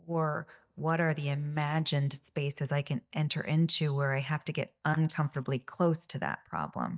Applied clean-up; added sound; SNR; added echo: neural mask model DeepFilterNet 3.